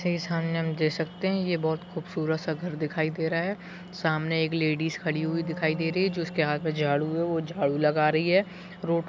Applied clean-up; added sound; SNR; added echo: none; Wind instrument, woodwind instrument; 15 dB; none.